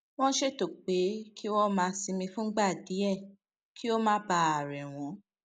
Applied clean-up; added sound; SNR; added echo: none; none; none; none.